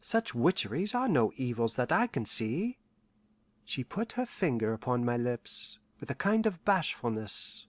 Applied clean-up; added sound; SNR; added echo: none; none; none; none.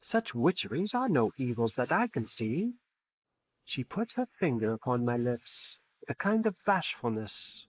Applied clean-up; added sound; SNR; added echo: neural mask model Resemble Enhance denoiser.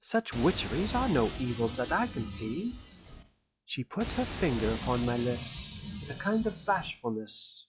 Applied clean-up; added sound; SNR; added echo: classical method log-MMSE.